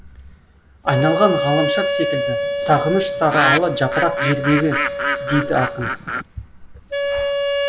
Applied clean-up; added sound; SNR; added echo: none; Wind instrument, woodwind instrument + Bird; 0 dB; none.